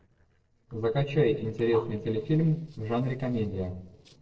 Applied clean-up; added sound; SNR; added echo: neural separator model SepFormer DNS4.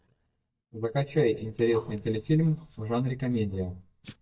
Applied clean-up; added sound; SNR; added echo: neural mask model DeepFilterNet 3.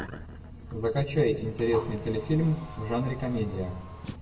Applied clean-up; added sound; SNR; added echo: none; Car; 18 dB; reverberation time 0.7 s.